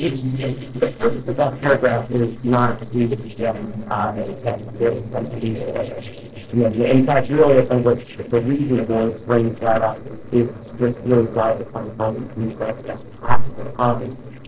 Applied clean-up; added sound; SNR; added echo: neural separator model SepFormer DNS4.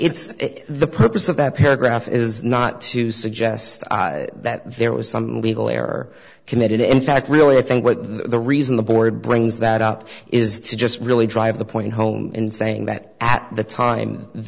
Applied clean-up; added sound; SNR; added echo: none; none; none; none.